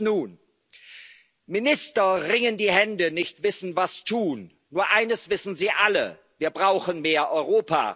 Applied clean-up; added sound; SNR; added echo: none; none; none; none.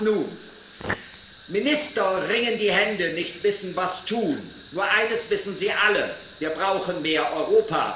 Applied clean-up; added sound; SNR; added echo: none; Fire; 15 dB; reverberation time 1.2 s.